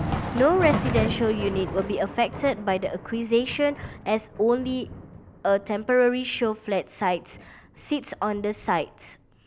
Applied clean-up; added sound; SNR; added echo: none; Thunder; 8 dB; none.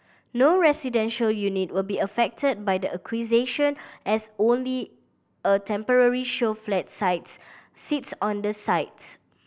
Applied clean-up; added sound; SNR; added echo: none; none; none; none.